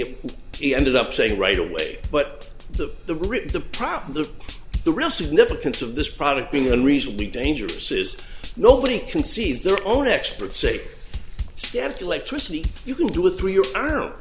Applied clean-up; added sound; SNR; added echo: none; Drum / Drum kit; 11 dB; none.